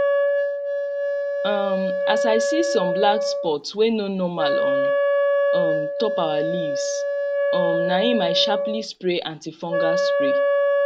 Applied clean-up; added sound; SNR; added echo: none; Wind instrument, woodwind instrument; -4 dB; none.